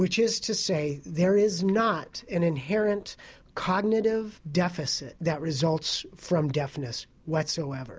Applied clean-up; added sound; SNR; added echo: none; none; none; none.